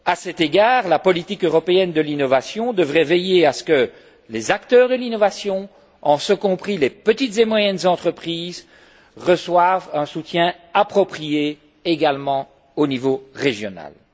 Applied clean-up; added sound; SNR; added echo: none; none; none; none.